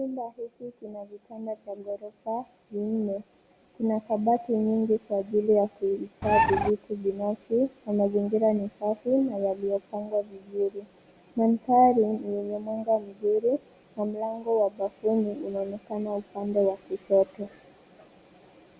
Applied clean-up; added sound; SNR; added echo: none; Bird; -4 dB; none.